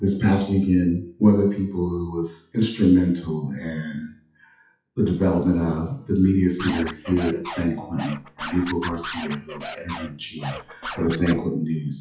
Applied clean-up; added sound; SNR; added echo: classical method WPE with log-MMSE.